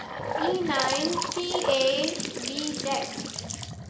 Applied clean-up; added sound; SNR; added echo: none; Trickle, dribble / Bathtub (filling or washing) / Sink (filling or washing) / Gurgling; 2 dB; none.